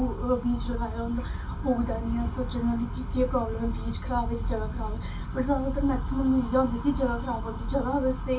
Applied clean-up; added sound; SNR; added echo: none; none; none; reverberation time 0.2 s.